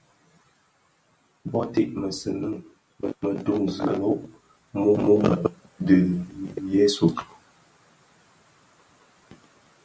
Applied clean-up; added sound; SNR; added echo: none; none; none; none.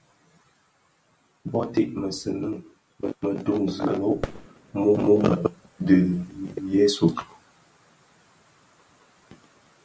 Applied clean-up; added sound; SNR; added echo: none; Fireworks; 15 dB; none.